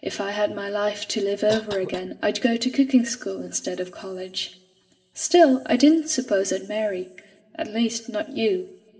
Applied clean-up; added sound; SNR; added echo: none; Cough; 16 dB; reverberation time 1.6 s.